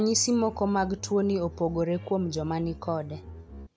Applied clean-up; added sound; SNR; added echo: none; Bowed string instrument; 16 dB; none.